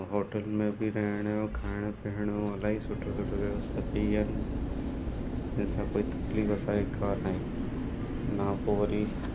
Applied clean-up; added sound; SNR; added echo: none; Mechanical fan; 2 dB; none.